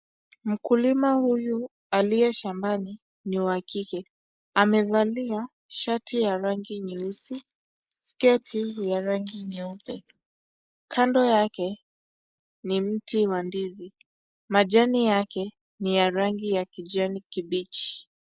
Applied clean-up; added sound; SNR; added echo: neural mask model Resemble Enhance denoiser.